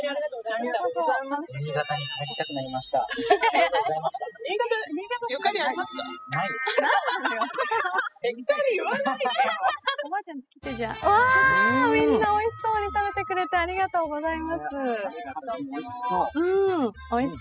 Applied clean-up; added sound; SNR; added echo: classical method spectral subtraction.